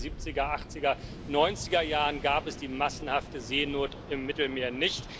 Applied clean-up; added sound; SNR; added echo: none; Waves, surf; 11 dB; none.